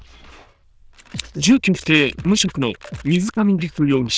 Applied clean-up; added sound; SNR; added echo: neural diffusion model UNIVERSE++.